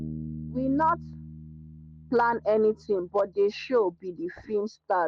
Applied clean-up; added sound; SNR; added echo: none; Bass guitar; 15 dB; none.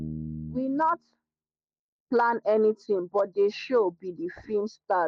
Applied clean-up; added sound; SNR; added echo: neural mask model DeepFilterNet 3.